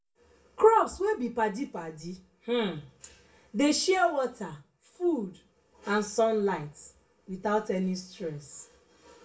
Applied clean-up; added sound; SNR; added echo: none; none; none; reverberation time 0.2 s.